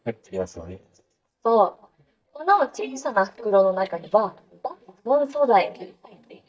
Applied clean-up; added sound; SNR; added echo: neural mask model DeepFilterNet 3.